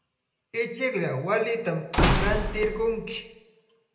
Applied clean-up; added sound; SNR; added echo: none; Slam / Wood; -1 dB; reverberation time 0.8 s.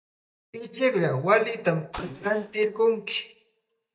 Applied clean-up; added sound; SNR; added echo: neural mask model DeepFilterNet 3.